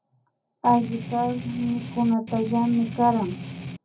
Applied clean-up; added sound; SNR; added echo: none; Strum; 10 dB; reverberation time 0.4 s.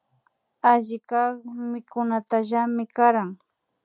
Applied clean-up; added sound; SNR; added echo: none; none; none; none.